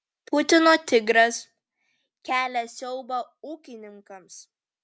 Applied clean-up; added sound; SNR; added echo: none; none; none; none.